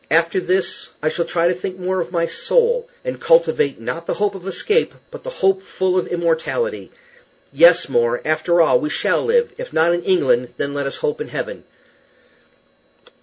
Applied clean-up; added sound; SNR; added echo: none; none; none; none.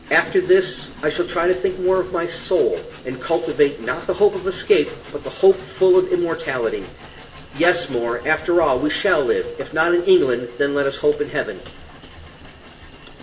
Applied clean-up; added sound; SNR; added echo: none; Train; 19 dB; reverberation time 1.0 s.